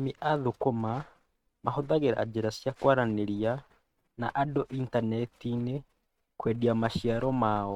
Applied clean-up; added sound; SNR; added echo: neural mask model RNNoise.